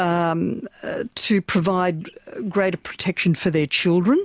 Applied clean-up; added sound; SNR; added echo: none; none; none; none.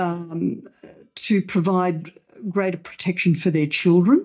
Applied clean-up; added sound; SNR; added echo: neural mask model DeepFilterNet 3.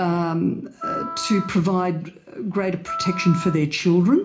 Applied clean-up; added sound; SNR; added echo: none; Wind instrument, woodwind instrument; 12 dB; reverberation time 0.4 s.